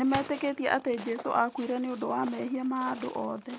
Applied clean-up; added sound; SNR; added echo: none; Gunshot, gunfire + Walk, footsteps; 15 dB; none.